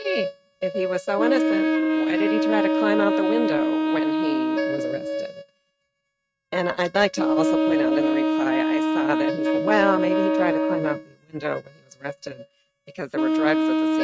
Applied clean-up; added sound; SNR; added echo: neural mask model RNNoise.